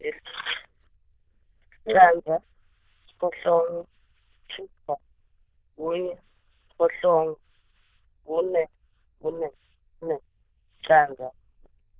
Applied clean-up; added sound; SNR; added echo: neural diffusion model UNIVERSE++.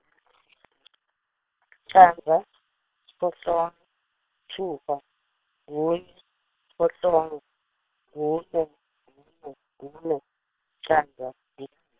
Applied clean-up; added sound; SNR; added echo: neural separator model SepFormer WHAM!.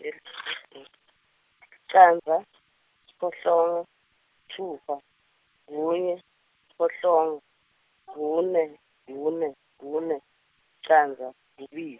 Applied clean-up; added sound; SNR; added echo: none; none; none; none.